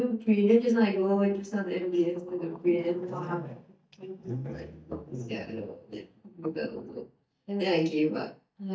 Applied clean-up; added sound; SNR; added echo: neural mask model DeepFilterNet 3.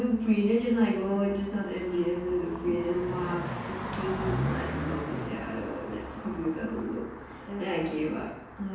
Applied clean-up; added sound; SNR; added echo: none; Car passing by; 7 dB; reverberation time 0.9 s.